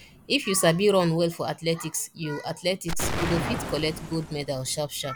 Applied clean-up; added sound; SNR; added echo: none; Explosion; 8 dB; none.